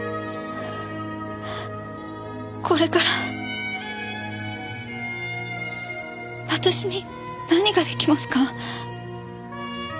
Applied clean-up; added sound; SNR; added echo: none; none; none; none.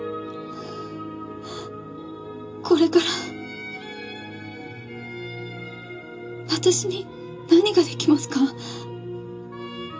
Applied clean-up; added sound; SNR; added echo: none; none; none; reverberation time 0.2 s.